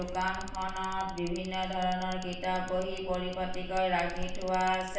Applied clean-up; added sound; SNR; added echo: none; Bicycle; 7 dB; reverberation time 0.9 s.